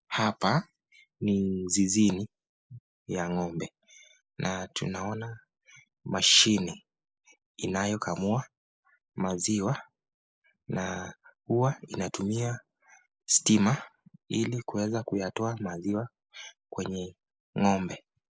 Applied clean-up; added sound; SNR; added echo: neural mask model Resemble Enhance denoiser.